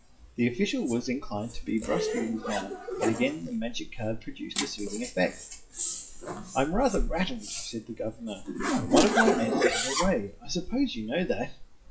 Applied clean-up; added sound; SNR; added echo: classical method WPE with log-MMSE.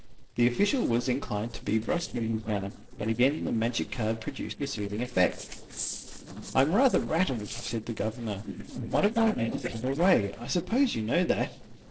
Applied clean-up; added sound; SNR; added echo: neural separator model SepFormer DNS4.